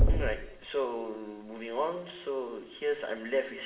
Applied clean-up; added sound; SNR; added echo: none; Knock; -2 dB; reverberation time 0.7 s.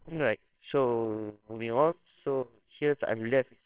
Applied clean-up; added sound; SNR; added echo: neural separator model SepFormer WHAMR!.